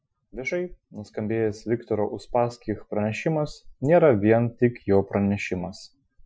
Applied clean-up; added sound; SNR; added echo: classical method Wiener filter.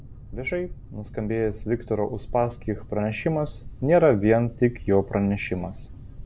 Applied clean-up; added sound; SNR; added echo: none; Boat, Water vehicle; 14 dB; none.